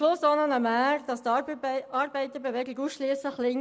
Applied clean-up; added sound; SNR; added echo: none; none; none; none.